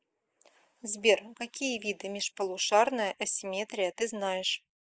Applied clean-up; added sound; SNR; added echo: neural mask model Resemble Enhance denoiser.